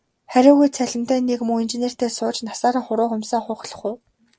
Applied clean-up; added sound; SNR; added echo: none; none; none; none.